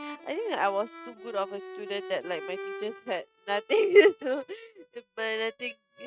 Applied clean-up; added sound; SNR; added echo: neural mask model RNNoise.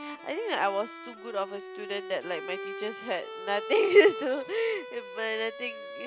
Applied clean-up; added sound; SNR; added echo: none; Bowed string instrument; 12 dB; none.